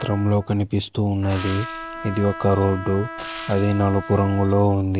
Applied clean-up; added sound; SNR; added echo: none; Frying (food) + Trumpet; 13 dB; none.